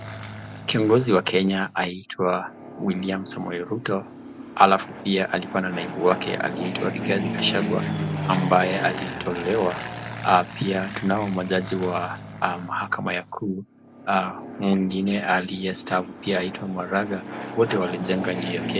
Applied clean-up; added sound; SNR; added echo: none; Fixed-wing aircraft, airplane; 9 dB; none.